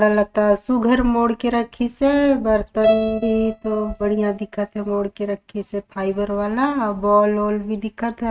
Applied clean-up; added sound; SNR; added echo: neural mask model RNNoise.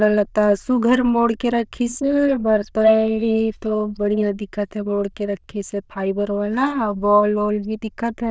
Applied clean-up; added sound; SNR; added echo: neural diffusion model UNIVERSE++.